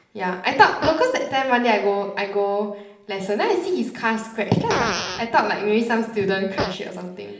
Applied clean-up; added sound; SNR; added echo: none; Fart; 11 dB; reverberation time 0.8 s.